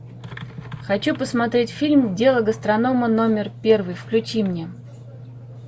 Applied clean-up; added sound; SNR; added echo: none; none; none; none.